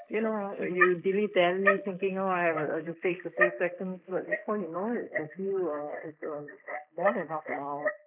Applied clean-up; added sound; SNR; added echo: neural mask model Resemble Enhance denoiser.